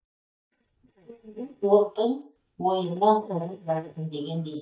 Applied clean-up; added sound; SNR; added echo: neural mask model DeepFilterNet 3.